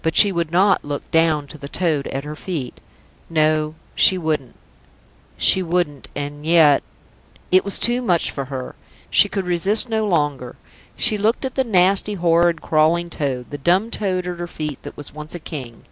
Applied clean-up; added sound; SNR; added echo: none; none; none; none.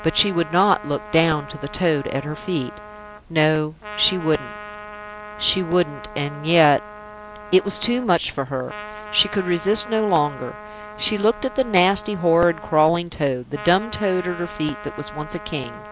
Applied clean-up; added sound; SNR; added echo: none; Trumpet; 15 dB; none.